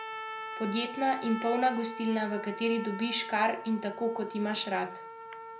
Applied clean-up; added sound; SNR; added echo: none; Trumpet; 10 dB; none.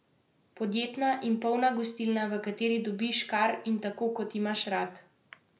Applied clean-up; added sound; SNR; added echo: none; none; none; none.